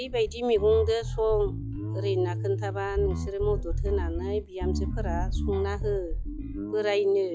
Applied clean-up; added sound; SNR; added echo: classical method log-MMSE.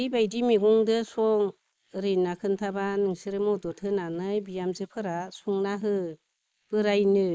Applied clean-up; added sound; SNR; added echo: neural mask model Resemble Enhance denoiser.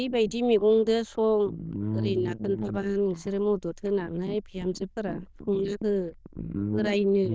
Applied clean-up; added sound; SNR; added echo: neural diffusion model UNIVERSE++.